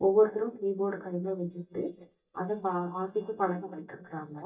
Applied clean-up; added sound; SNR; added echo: neural mask model DeepFilterNet 3.